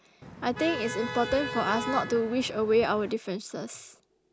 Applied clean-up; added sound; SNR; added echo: none; Motor vehicle (road); 8 dB; none.